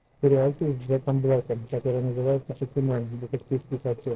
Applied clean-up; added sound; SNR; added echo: neural separator model SepFormer DNS4.